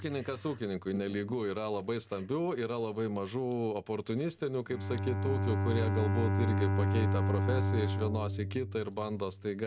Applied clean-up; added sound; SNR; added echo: none; Bowed string instrument; -1 dB; none.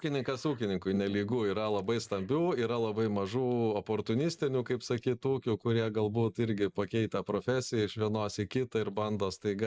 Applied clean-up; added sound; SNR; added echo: neural mask model Resemble Enhance denoiser.